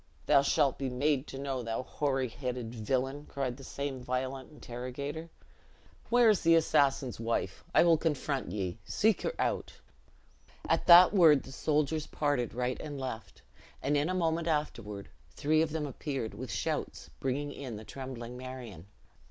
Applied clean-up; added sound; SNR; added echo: none; none; none; none.